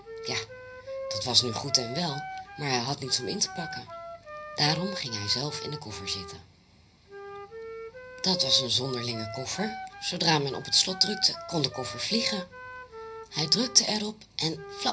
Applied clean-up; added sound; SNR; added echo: none; Wind instrument, woodwind instrument; 11 dB; reverberation time 0.4 s.